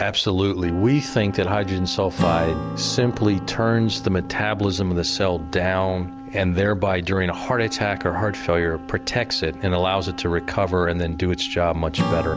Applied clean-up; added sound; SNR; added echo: none; Acoustic guitar / Strum + Wind instrument, woodwind instrument; 10 dB; none.